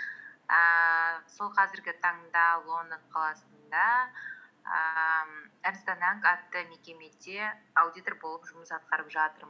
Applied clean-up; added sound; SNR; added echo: none; none; none; none.